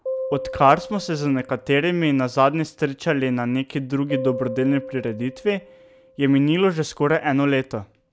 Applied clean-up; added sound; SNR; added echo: none; Piano; 13 dB; none.